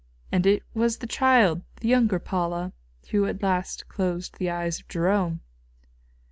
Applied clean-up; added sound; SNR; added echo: none; none; none; none.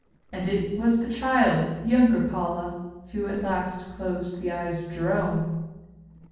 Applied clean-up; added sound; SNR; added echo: neural separator model SepFormer DNS4.